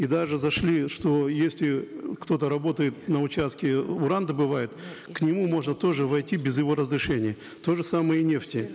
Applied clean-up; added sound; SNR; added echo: none; none; none; none.